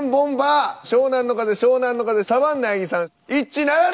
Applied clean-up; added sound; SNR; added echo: none; none; none; none.